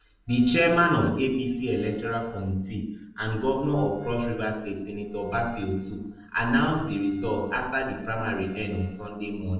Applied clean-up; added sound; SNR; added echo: neural separator model SepFormer DNS4.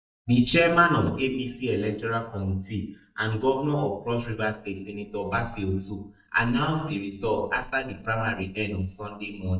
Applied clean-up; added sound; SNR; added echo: neural mask model DeepFilterNet 3.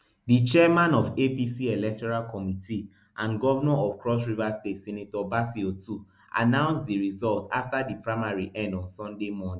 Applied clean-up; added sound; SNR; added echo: none; none; none; none.